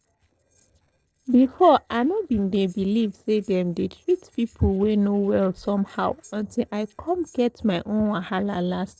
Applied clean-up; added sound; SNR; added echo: neural separator model SepFormer DNS4.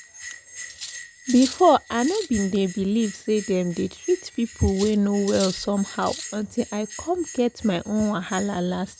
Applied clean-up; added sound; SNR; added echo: none; Cutlery, silverware + Bell; 15 dB; none.